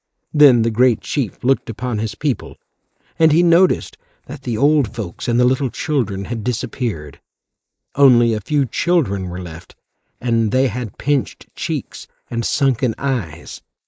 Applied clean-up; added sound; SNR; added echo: neural mask model Resemble Enhance denoiser.